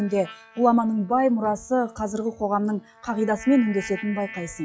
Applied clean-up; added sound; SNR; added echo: classical method log-MMSE.